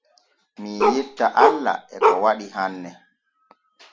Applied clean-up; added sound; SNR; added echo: none; Bark; -4 dB; none.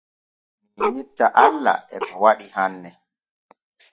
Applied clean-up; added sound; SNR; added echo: neural mask model DeepFilterNet 3.